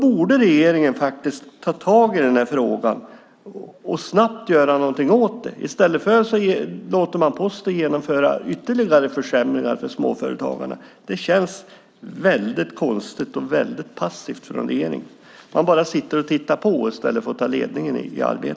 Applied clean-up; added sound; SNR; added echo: none; none; none; none.